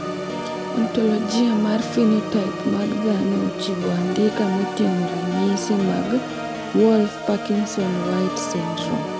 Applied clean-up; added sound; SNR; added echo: none; Organ; 6 dB; none.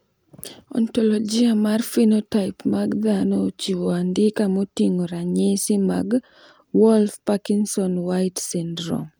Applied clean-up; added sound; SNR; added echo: none; none; none; none.